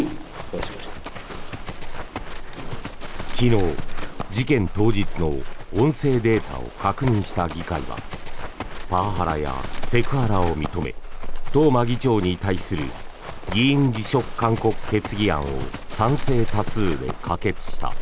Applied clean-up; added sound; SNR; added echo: none; Livestock, farm animals, working animals; 2 dB; none.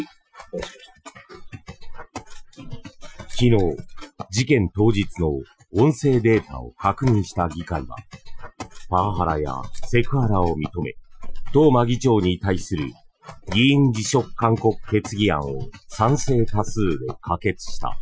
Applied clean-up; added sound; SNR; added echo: classical method Wiener filter.